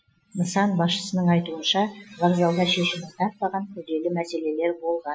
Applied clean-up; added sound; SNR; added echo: classical method Wiener filter.